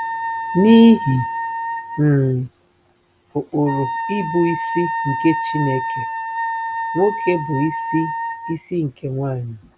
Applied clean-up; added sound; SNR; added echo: none; Wind instrument, woodwind instrument; 6 dB; none.